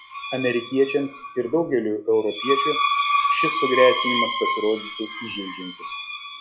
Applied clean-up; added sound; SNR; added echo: classical method log-MMSE.